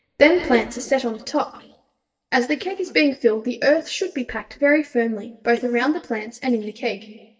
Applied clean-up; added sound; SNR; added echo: neural mask model DeepFilterNet 3.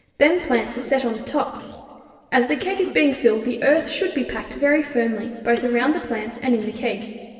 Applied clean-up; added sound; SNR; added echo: neural separator model SepFormer DNS4.